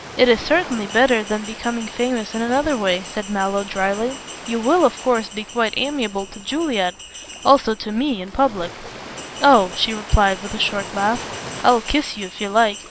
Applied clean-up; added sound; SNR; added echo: none; Ocean + Bell; 14 dB; none.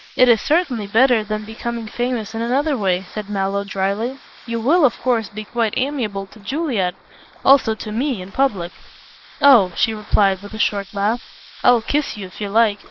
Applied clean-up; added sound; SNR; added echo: neural mask model Resemble Enhance denoiser.